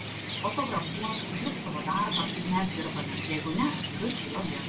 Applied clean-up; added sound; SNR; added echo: none; Chirp, tweet; 2 dB; reverberation time 0.2 s.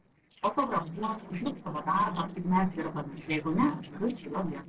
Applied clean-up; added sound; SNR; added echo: neural separator model SepFormer DNS4.